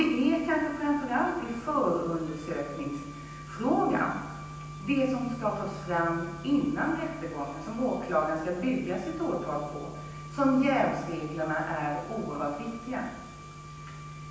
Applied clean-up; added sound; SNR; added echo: none; Wind instrument, woodwind instrument; 18 dB; reverberation time 0.9 s.